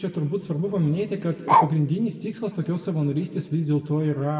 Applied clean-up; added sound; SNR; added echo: none; Bark; 1 dB; reverberation time 1.6 s.